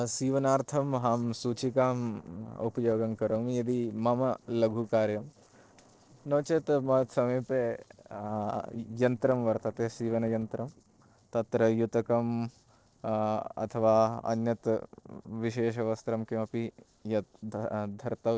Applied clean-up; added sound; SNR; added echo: neural separator model SepFormer DNS4.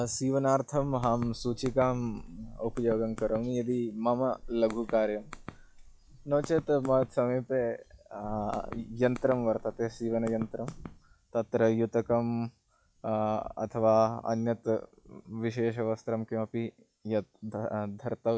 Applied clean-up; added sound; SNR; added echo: classical method log-MMSE.